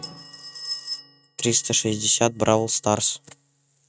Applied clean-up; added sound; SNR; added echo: neural mask model RNNoise.